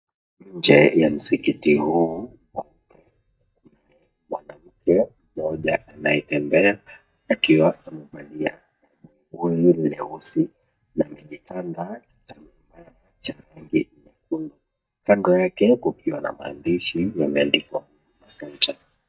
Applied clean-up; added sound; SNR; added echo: neural mask model DeepFilterNet 3.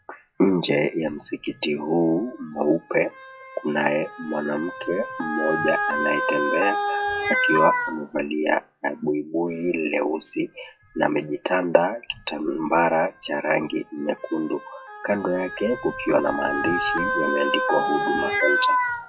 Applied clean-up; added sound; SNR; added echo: classical method WPE with log-MMSE.